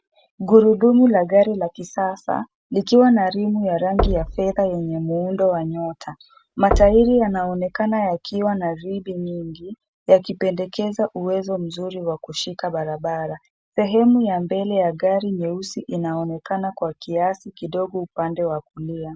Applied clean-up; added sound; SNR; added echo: none; Knock; 8 dB; none.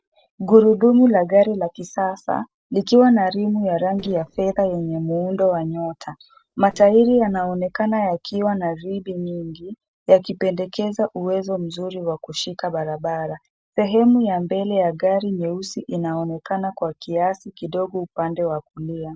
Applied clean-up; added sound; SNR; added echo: neural separator model SepFormer DNS4.